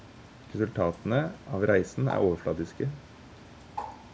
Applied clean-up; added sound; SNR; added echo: none; Bird; 15 dB; none.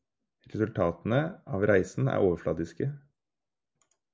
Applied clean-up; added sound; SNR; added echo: none; none; none; none.